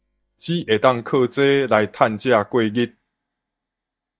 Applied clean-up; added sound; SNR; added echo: neural mask model DeepFilterNet 3.